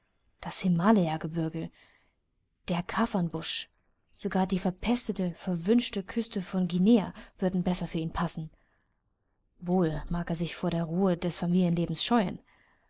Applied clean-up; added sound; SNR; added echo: neural mask model Resemble Enhance denoiser.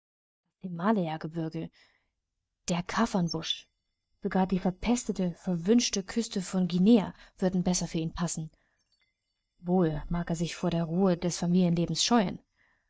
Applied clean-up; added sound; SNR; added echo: neural mask model DeepFilterNet 3.